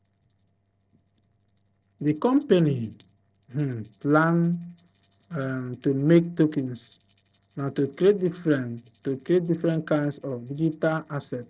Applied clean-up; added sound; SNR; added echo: neural separator model SepFormer DNS4.